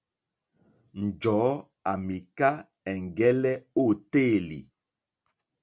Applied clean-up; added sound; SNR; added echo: none; none; none; none.